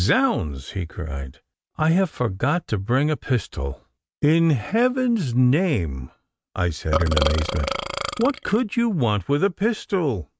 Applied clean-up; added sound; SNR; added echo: neural mask model RNNoise.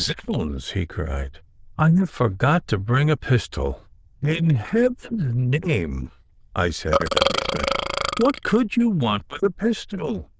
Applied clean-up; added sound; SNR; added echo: neural diffusion model UNIVERSE++.